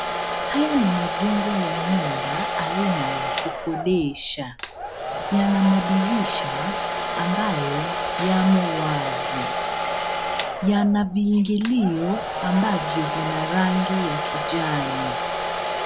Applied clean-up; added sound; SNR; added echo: none; Domestic sounds, home sounds; 3 dB; none.